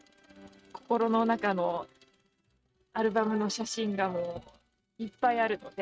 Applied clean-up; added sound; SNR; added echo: neural mask model RNNoise.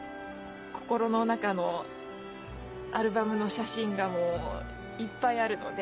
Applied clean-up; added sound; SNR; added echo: none; none; none; none.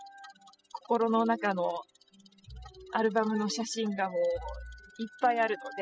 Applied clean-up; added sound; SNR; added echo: classical method spectral subtraction.